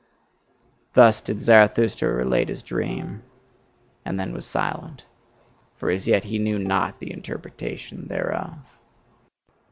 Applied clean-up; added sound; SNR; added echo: none; Bowed string instrument; 19 dB; none.